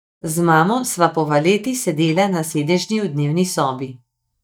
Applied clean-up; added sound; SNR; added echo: neural mask model DeepFilterNet 3.